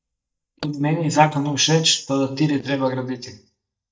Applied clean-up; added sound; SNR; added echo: neural mask model DeepFilterNet 3.